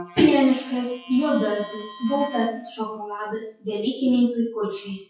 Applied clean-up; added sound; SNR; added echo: classical method WPE with log-MMSE.